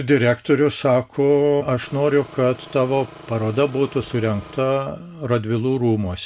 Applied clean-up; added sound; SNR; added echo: none; Engine; 20 dB; none.